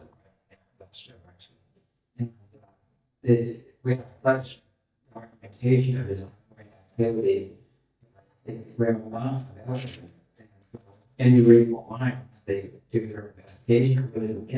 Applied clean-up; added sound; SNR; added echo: neural mask model DeepFilterNet 3.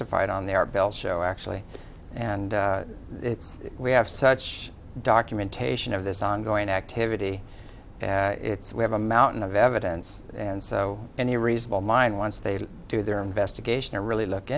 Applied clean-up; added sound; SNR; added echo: none; none; none; none.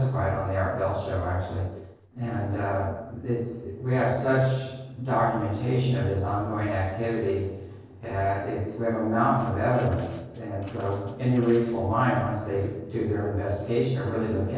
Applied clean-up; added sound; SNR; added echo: neural separator model SepFormer DNS4.